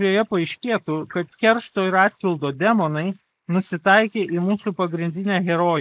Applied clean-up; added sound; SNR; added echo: neural mask model Resemble Enhance denoiser.